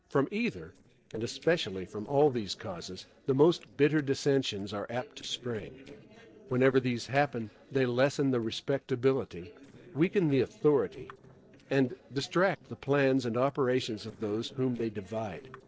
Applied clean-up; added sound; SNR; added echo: neural separator model SepFormer DNS4.